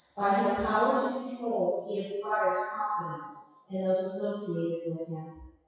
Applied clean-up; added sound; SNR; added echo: classical method WPE with log-MMSE.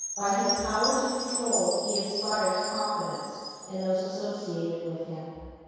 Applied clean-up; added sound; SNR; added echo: none; Chime; 6 dB; reverberation time 2.0 s.